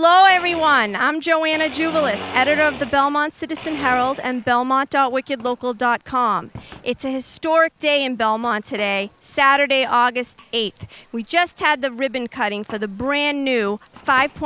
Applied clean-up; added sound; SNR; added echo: none; Domestic sounds, home sounds; 19 dB; none.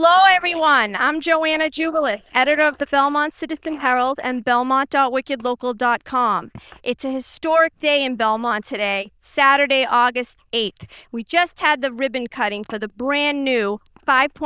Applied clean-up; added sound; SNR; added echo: neural diffusion model UNIVERSE++.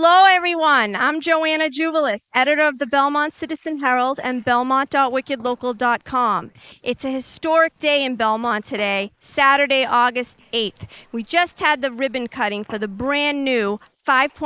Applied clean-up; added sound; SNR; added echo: neural mask model Resemble Enhance denoiser.